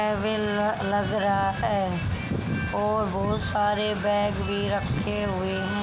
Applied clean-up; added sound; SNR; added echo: none; none; none; none.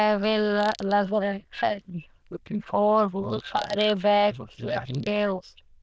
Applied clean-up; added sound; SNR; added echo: neural diffusion model UNIVERSE++.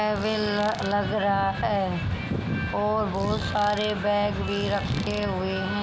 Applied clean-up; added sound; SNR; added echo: none; Fart; 17 dB; none.